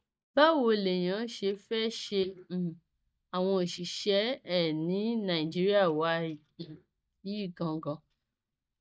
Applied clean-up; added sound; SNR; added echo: neural mask model DeepFilterNet 3.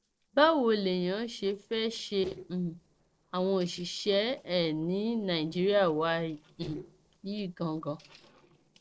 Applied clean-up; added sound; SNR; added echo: neural separator model SepFormer DNS4.